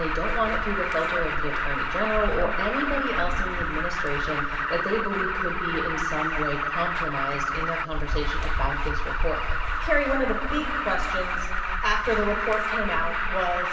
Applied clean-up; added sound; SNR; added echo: none; Alarm; -3 dB; reverberation time 2.4 s.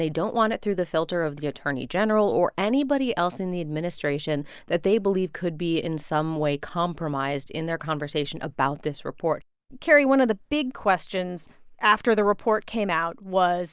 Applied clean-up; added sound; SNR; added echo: none; none; none; none.